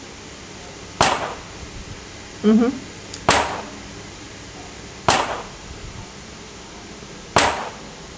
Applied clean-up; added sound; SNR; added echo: none; Gunshot, gunfire; -2 dB; none.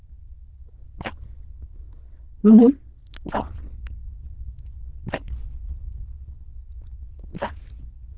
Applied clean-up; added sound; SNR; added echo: neural diffusion model UNIVERSE++.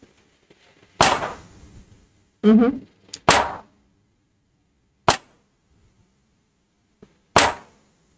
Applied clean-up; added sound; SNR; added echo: neural mask model RNNoise.